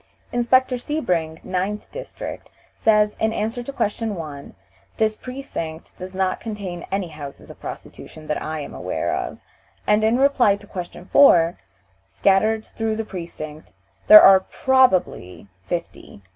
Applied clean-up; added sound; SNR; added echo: none; none; none; none.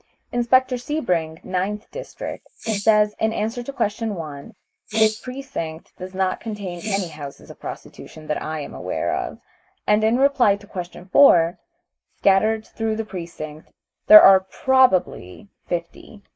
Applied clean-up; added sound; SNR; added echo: neural mask model Resemble Enhance denoiser.